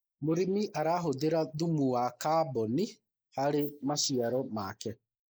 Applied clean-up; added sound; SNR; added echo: neural mask model Resemble Enhance denoiser.